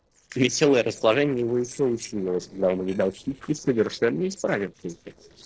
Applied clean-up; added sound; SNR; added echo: neural separator model SepFormer DNS4.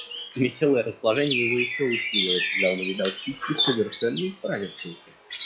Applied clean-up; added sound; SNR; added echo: classical method log-MMSE.